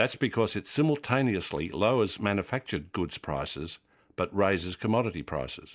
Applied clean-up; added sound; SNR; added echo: none; none; none; none.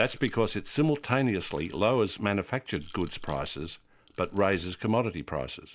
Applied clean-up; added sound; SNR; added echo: none; Rattle / Rattle (instrument); 17 dB; none.